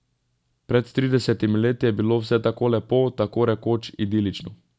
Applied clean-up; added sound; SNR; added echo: none; none; none; none.